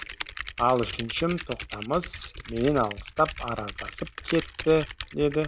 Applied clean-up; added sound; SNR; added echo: none; Typing; 7 dB; none.